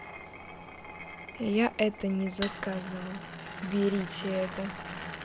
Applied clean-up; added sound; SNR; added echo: none; Glass; 9 dB; none.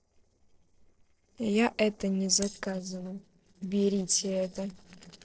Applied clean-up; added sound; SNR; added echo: neural separator model SepFormer DNS4.